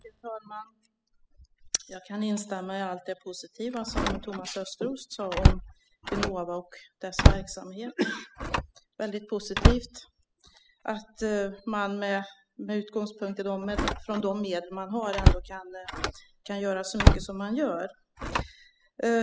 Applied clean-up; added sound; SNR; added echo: classical method spectral subtraction.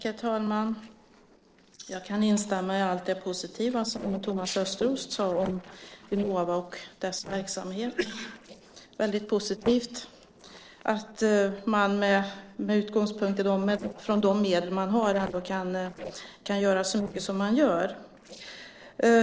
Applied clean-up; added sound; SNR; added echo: neural separator model SepFormer DNS4.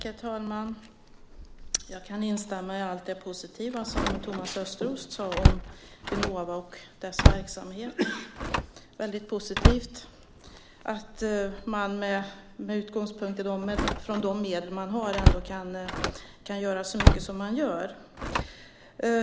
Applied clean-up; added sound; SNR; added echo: none; Slam; -3 dB; none.